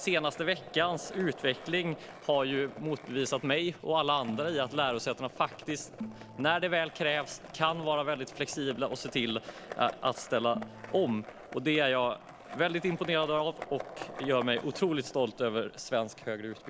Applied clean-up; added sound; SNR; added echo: none; Organ + Skateboard; 15 dB; none.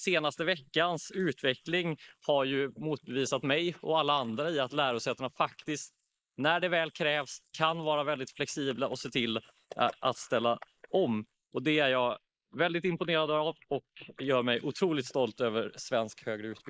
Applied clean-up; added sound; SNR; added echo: neural mask model Resemble Enhance denoiser.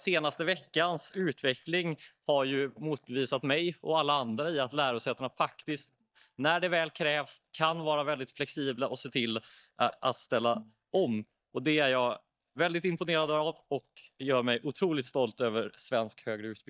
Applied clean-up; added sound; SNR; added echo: neural mask model DeepFilterNet 3.